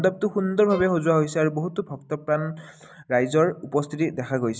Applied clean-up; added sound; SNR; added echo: none; Bowed string instrument; 17 dB; none.